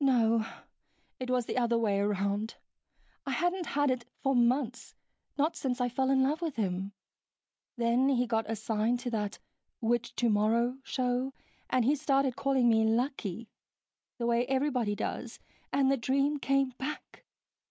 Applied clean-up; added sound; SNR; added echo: none; none; none; none.